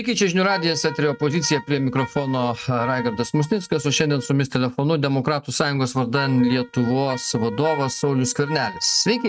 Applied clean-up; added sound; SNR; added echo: neural mask model RNNoise.